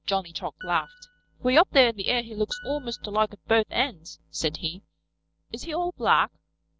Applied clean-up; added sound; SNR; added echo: none; Piano; 20 dB; none.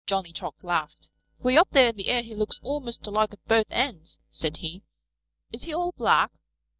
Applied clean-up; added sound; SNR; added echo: neural mask model DeepFilterNet 3.